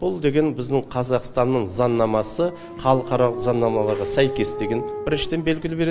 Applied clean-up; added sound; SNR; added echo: none; Dog; 11 dB; none.